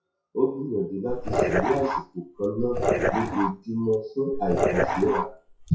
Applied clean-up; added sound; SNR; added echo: classical method WPE with log-MMSE.